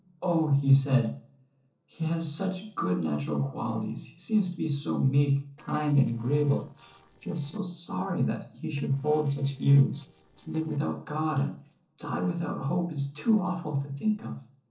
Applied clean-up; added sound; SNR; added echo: neural separator model SepFormer DNS4.